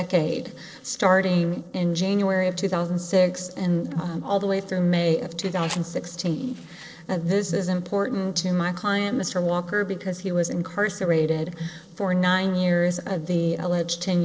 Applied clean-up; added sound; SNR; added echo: neural separator model SepFormer DNS4.